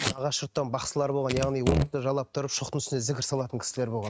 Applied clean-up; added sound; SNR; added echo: neural mask model RNNoise.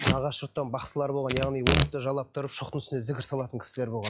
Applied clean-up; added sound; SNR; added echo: classical method log-MMSE.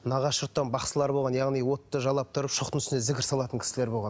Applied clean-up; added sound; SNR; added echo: none; none; none; none.